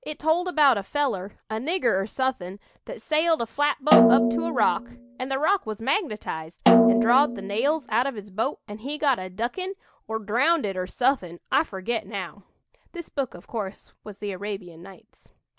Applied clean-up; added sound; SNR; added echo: none; Snare drum; -2 dB; none.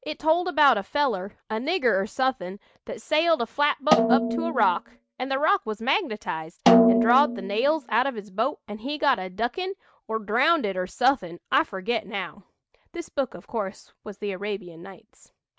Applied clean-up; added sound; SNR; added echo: neural mask model RNNoise.